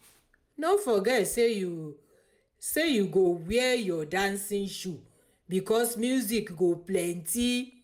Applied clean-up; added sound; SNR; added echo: none; none; none; none.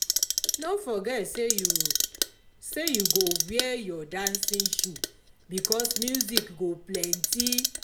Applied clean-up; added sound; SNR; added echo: none; Clock; -3 dB; none.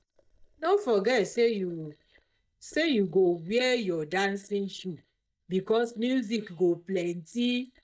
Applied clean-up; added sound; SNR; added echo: neural mask model DeepFilterNet 3.